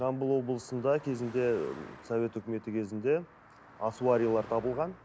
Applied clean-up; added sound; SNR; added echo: none; Car passing by; 20 dB; none.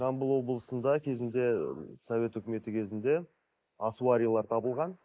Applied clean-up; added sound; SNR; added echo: neural mask model Resemble Enhance denoiser.